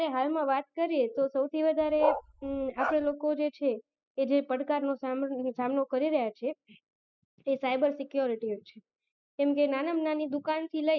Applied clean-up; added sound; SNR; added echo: classical method spectral subtraction.